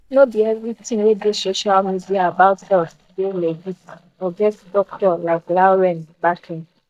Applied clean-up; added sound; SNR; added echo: neural mask model DeepFilterNet 3.